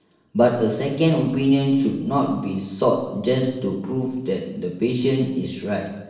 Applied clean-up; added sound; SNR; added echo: none; none; none; reverberation time 0.9 s.